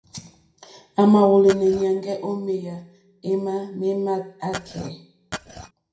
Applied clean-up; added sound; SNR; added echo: none; Glass; 13 dB; reverberation time 0.5 s.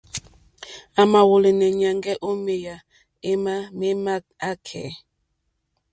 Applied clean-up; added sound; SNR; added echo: none; none; none; none.